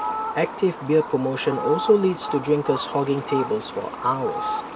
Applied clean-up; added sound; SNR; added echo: none; Fowl; 8 dB; none.